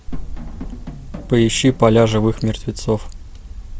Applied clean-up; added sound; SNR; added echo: none; Drum; 17 dB; none.